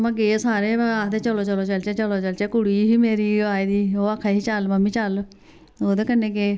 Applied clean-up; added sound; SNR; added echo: none; none; none; none.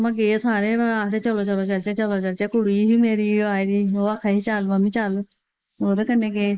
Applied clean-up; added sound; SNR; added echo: neural mask model Resemble Enhance denoiser.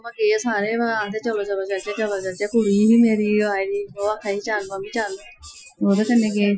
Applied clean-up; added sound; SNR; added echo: classical method Wiener filter.